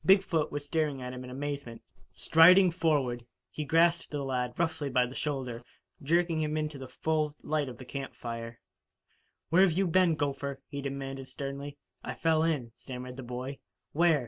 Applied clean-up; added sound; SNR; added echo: none; none; none; none.